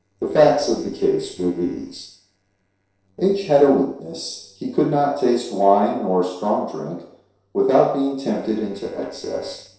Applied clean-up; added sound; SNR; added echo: neural separator model SepFormer DNS4.